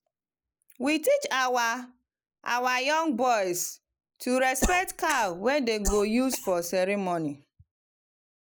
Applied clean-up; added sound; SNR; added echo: neural mask model Resemble Enhance denoiser.